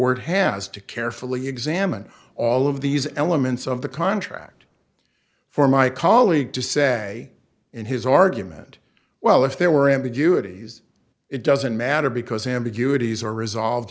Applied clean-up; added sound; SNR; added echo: none; none; none; none.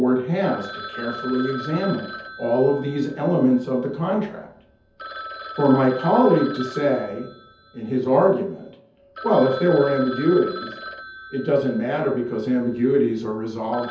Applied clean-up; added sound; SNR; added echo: none; Telephone; 15 dB; reverberation time 0.5 s.